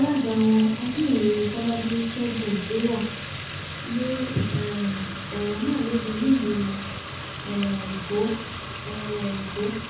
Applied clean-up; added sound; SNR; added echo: none; Fill (with liquid) / Trickle, dribble / Sink (filling or washing); 9 dB; reverberation time 0.5 s.